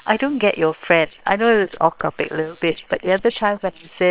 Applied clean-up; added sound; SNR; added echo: neural separator model SepFormer WHAM!.